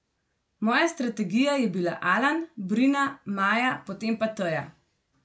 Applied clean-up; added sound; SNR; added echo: none; none; none; none.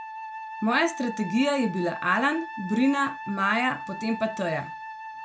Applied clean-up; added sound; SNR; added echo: none; Wind instrument, woodwind instrument; 11 dB; none.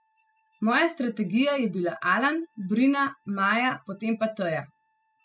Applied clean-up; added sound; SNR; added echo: classical method spectral subtraction.